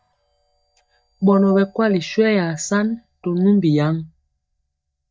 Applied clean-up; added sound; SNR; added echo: neural mask model DeepFilterNet 3.